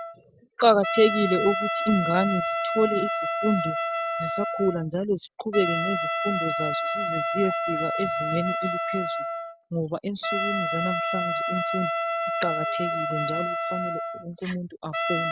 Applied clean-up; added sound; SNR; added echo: none; Trumpet; 1 dB; none.